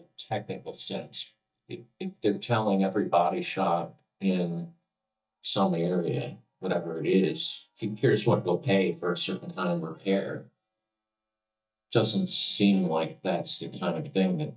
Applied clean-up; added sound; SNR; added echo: neural mask model DeepFilterNet 3.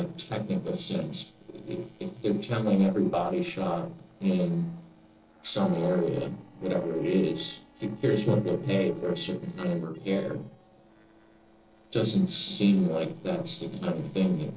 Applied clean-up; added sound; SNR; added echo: neural separator model SepFormer DNS4.